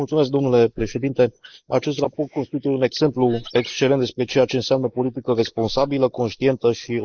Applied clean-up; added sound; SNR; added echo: neural mask model Resemble Enhance denoiser.